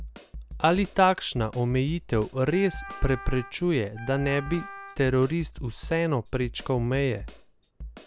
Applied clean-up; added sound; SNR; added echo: none; Snare drum + Wind instrument, woodwind instrument; 14 dB; none.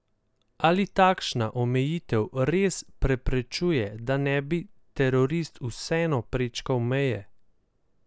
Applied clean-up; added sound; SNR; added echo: none; none; none; none.